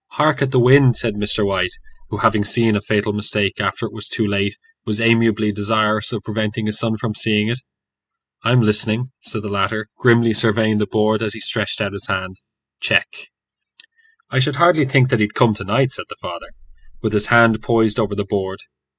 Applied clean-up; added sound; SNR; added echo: classical method spectral subtraction.